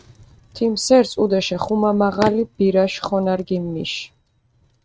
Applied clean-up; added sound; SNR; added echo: neural mask model RNNoise.